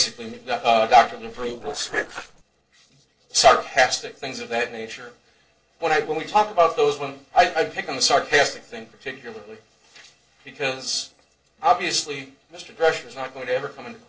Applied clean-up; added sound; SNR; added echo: neural separator model SepFormer DNS4.